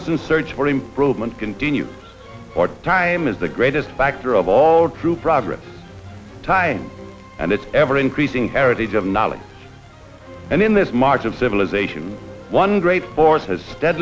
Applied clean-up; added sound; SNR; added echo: none; none; none; none.